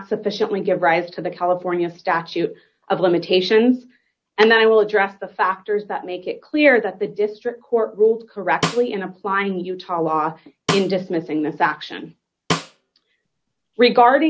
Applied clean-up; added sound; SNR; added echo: none; Snare drum; 8 dB; none.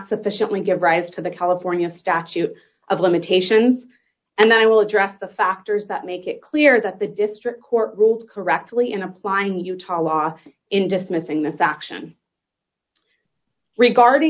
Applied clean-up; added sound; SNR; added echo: none; none; none; none.